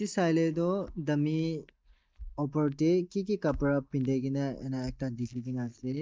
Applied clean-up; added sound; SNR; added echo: neural mask model DeepFilterNet 3.